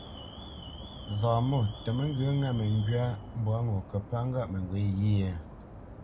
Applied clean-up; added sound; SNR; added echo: none; Alarm; 13 dB; none.